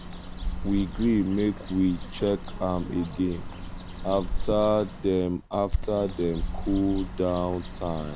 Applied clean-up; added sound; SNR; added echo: none; Bird; 6 dB; none.